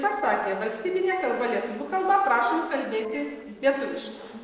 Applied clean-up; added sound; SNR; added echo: neural separator model SepFormer DNS4.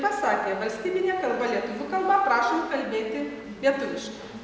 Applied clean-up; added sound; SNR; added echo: none; none; none; none.